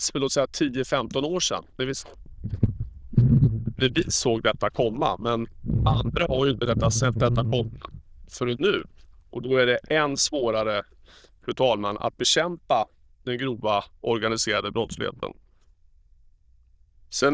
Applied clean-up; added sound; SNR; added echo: neural diffusion model UNIVERSE++.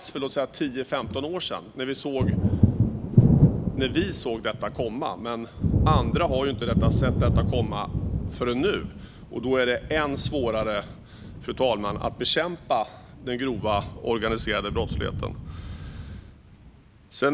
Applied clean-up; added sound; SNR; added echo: none; Thunder; -1 dB; none.